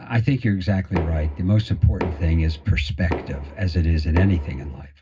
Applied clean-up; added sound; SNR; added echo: none; Knock; 13 dB; reverberation time 0.4 s.